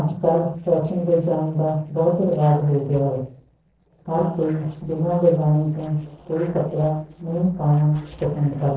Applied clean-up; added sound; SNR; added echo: neural separator model SepFormer DNS4.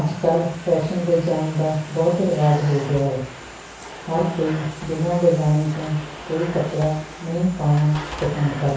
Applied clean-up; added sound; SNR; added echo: none; Domestic sounds, home sounds; 15 dB; reverberation time 0.6 s.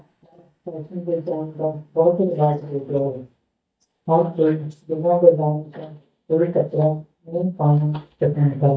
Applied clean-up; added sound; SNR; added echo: neural mask model DeepFilterNet 3.